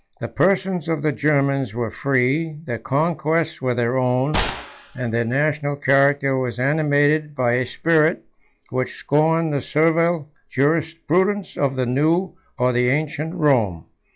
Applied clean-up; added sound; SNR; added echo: classical method log-MMSE.